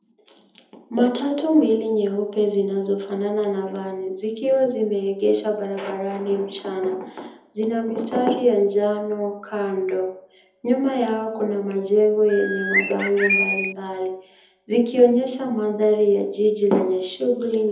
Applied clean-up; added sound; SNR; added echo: none; Bird; 2 dB; reverberation time 0.7 s.